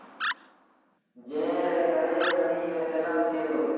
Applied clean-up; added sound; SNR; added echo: none; Animal; 8 dB; reverberation time 2.1 s.